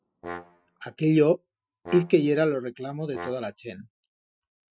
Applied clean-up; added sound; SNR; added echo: classical method Wiener filter.